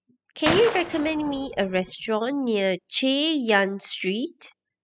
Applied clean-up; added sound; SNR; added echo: classical method spectral subtraction.